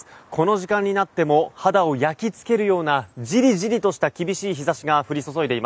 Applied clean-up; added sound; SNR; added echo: none; none; none; none.